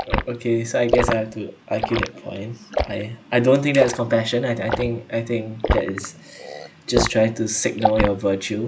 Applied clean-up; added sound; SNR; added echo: none; Liquid; 5 dB; none.